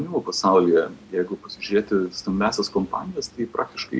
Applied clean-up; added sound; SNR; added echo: none; none; none; none.